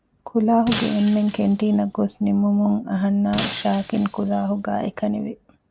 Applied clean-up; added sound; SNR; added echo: none; Shatter; 11 dB; none.